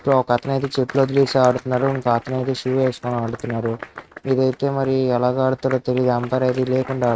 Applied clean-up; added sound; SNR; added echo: neural mask model RNNoise.